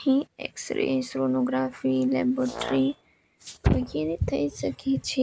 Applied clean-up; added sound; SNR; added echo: none; Brass instrument; 13 dB; none.